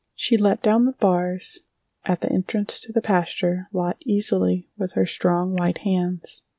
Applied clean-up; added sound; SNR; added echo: none; none; none; none.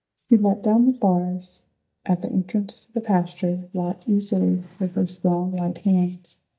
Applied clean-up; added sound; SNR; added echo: neural mask model DeepFilterNet 3.